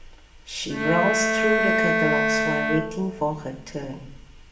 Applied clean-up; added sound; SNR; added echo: none; Bowed string instrument; -3 dB; reverberation time 0.7 s.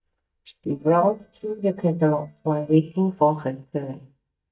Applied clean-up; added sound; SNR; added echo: neural mask model DeepFilterNet 3.